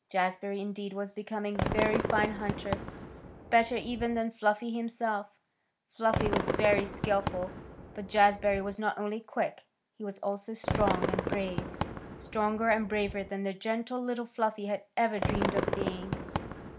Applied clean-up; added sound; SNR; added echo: none; Fireworks; 5 dB; none.